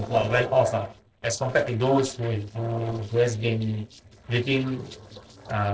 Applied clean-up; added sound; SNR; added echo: neural separator model SepFormer DNS4.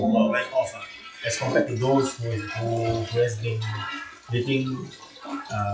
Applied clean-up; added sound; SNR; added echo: classical method WPE with log-MMSE.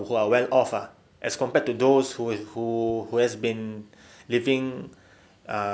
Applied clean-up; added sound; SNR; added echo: none; none; none; none.